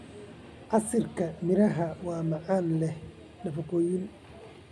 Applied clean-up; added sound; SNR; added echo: none; none; none; none.